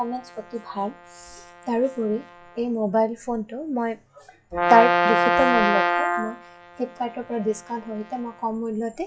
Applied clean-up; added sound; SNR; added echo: classical method log-MMSE.